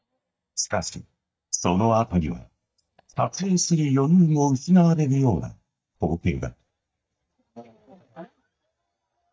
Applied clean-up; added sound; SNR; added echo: neural mask model DeepFilterNet 3.